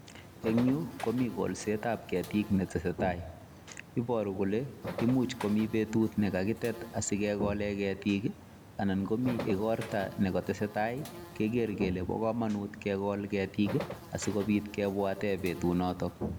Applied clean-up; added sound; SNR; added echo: none; Buzz; 12 dB; none.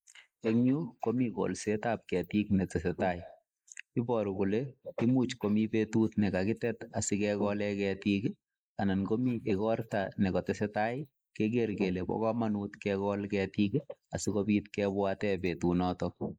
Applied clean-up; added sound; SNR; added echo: neural mask model Resemble Enhance denoiser.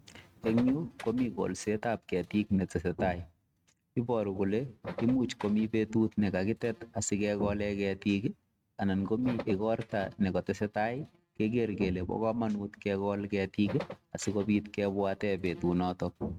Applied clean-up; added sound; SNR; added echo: neural mask model RNNoise.